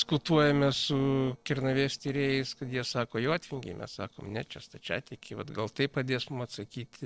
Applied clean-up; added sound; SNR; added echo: neural separator model SepFormer DNS4.